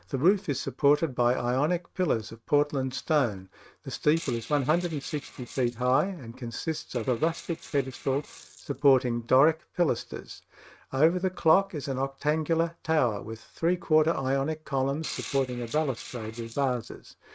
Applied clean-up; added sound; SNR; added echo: neural mask model RNNoise.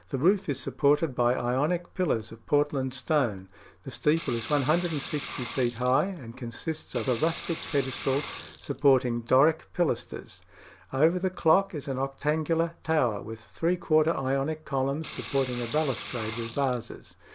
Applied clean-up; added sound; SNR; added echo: none; Sink (filling or washing) / Water; 10 dB; none.